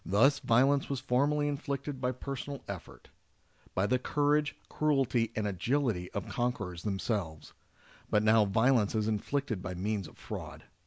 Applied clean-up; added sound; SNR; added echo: none; none; none; none.